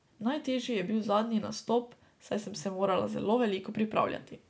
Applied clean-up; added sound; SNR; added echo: none; none; none; none.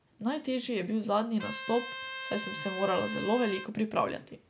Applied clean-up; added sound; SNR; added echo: none; Trumpet; 9 dB; none.